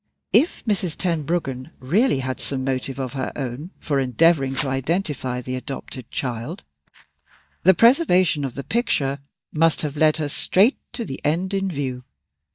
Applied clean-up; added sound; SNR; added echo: neural mask model DeepFilterNet 3.